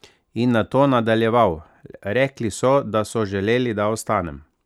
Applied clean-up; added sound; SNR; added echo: none; none; none; none.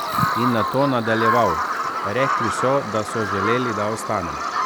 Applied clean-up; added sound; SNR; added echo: none; Bird vocalization, bird call, bird song; 0 dB; none.